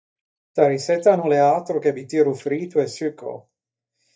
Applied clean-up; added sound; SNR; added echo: neural mask model DeepFilterNet 3.